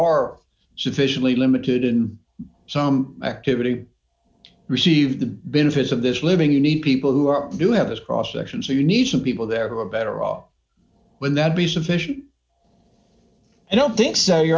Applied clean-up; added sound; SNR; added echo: none; none; none; none.